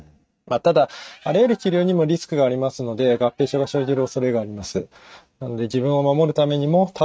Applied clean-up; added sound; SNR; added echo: neural mask model RNNoise.